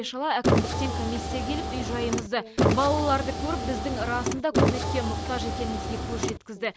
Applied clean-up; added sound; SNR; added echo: none; Car; -3 dB; none.